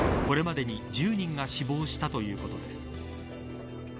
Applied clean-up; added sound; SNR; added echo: none; Fireworks; 6 dB; none.